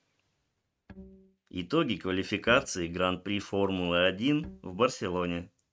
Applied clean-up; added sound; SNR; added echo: neural mask model RNNoise.